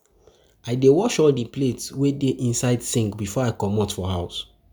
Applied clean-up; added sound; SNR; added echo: none; none; none; none.